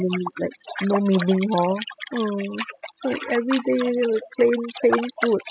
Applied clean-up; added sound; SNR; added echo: classical method spectral subtraction.